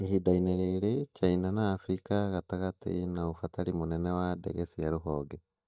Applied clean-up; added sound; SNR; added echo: neural mask model DeepFilterNet 3.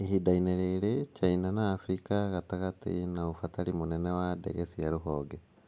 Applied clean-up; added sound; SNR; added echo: none; none; none; none.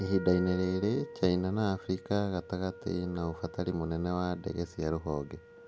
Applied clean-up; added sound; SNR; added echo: none; Wind instrument, woodwind instrument; 15 dB; none.